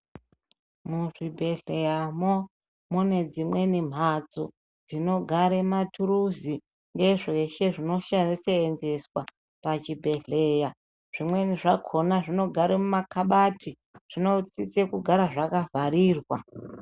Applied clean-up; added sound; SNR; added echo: none; none; none; none.